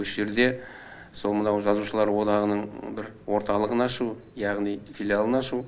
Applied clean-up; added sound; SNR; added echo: none; none; none; none.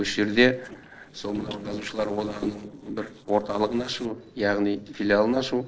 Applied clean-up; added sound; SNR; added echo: neural separator model SepFormer DNS4.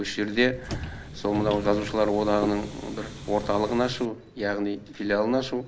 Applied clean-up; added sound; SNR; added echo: none; Subway, metro, underground; 10 dB; none.